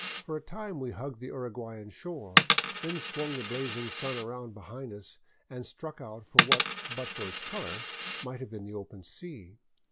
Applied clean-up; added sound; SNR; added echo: none; Coin (dropping); -5 dB; none.